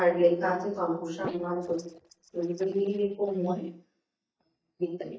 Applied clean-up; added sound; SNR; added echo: neural mask model DeepFilterNet 3.